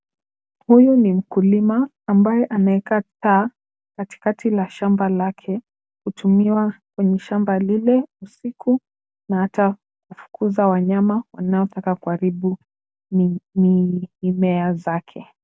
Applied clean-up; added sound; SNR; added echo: none; none; none; none.